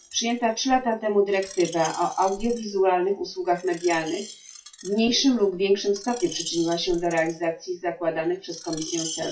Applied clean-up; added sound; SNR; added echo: classical method WPE with log-MMSE.